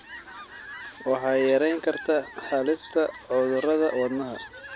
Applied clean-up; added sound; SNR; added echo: none; Fowl; 15 dB; none.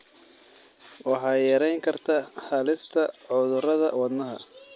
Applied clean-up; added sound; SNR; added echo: none; none; none; none.